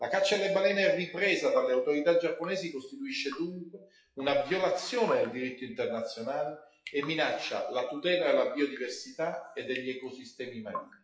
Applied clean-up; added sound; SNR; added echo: classical method WPE with log-MMSE.